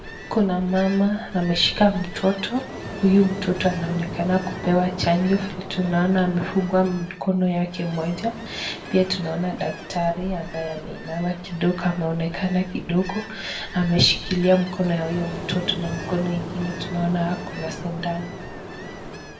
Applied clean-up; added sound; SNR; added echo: none; Ocean; 11 dB; reverberation time 0.6 s.